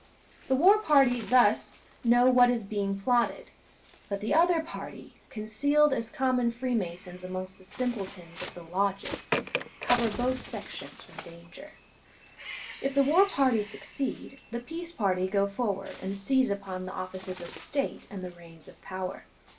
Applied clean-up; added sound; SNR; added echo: none; Bird; 12 dB; reverberation time 0.2 s.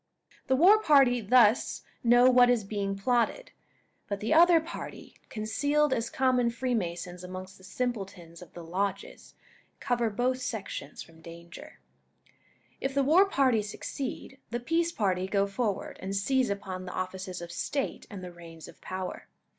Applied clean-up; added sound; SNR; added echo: none; none; none; none.